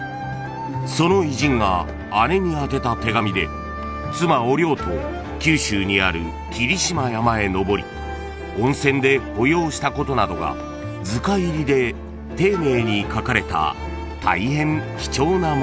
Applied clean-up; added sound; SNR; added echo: none; none; none; none.